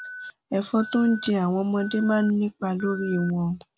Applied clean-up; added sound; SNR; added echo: none; Alarm; 16 dB; none.